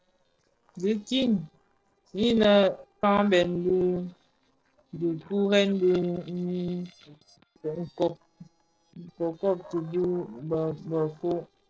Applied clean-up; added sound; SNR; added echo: neural separator model SepFormer DNS4.